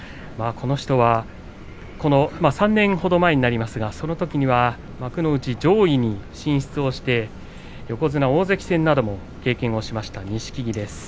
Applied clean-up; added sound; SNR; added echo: none; none; none; none.